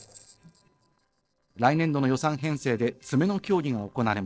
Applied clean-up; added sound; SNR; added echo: neural separator model SepFormer DNS4.